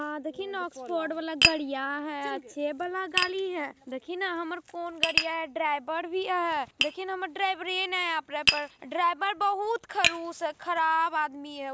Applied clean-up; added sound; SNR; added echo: none; Tap; 3 dB; none.